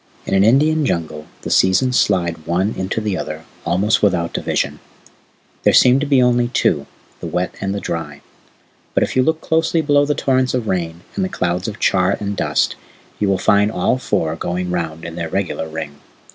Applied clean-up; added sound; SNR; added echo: none; none; none; none.